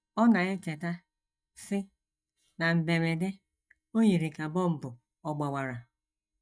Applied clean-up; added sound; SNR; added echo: neural mask model DeepFilterNet 3.